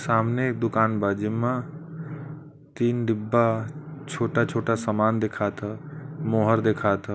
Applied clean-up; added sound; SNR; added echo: none; Brass instrument; 17 dB; none.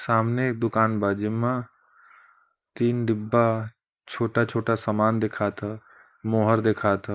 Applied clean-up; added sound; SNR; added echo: neural mask model Resemble Enhance denoiser.